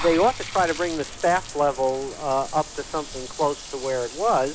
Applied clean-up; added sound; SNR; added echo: none; Bathtub (filling or washing) / Water; 12 dB; none.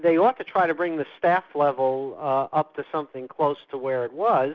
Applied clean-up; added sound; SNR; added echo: none; none; none; none.